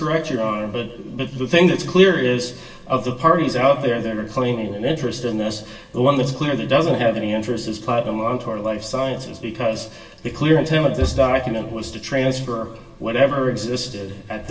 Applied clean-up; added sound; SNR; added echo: none; none; none; reverberation time 0.9 s.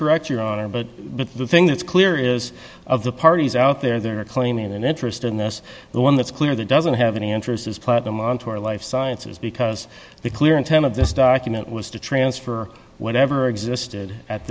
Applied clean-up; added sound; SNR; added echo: none; none; none; none.